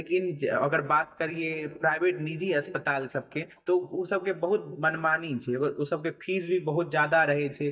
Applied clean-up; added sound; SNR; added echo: neural mask model DeepFilterNet 3.